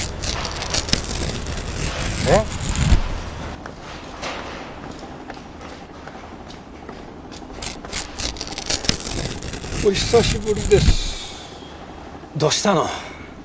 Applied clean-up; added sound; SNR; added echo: none; Tearing; 1 dB; none.